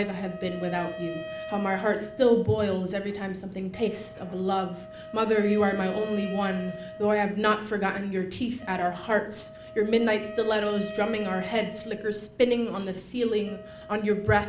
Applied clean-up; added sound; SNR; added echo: none; Wind instrument, woodwind instrument; 14 dB; none.